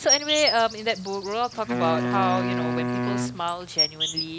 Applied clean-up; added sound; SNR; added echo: none; Insect + Wind instrument, woodwind instrument; 0 dB; none.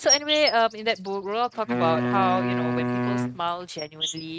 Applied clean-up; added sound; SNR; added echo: neural mask model RNNoise.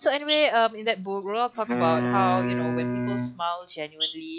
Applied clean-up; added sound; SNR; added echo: classical method log-MMSE.